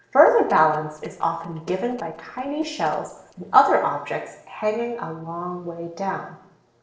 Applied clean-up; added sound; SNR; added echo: neural separator model SepFormer DNS4.